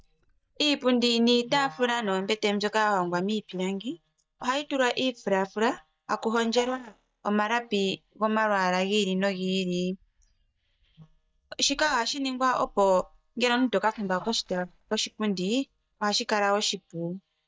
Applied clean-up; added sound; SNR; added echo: neural mask model DeepFilterNet 3.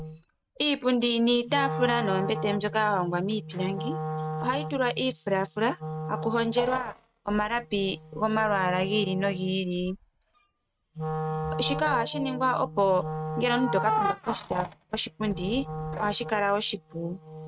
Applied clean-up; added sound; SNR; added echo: neural mask model RNNoise.